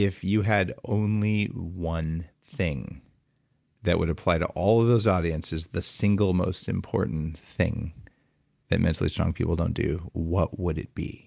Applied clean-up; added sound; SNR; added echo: none; none; none; none.